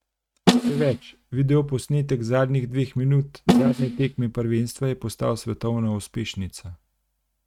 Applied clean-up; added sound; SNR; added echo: neural mask model RNNoise.